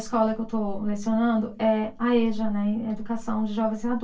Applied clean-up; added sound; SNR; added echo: none; none; none; reverberation time 0.2 s.